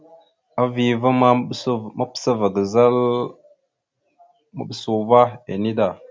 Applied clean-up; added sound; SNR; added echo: none; none; none; none.